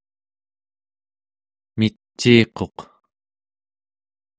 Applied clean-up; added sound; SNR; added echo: none; none; none; none.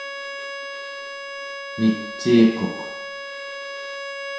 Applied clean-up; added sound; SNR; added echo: none; Bowed string instrument; 8 dB; reverberation time 0.7 s.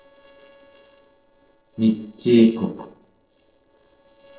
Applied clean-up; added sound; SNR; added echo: neural separator model SepFormer DNS4.